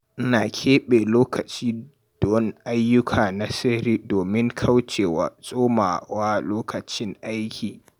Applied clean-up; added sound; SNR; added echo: none; none; none; none.